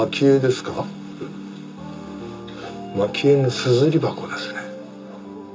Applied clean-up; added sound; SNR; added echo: none; none; none; reverberation time 0.2 s.